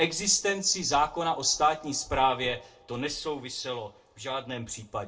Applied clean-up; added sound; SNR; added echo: none; none; none; reverberation time 0.2 s.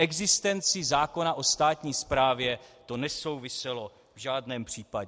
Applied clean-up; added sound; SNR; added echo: none; none; none; none.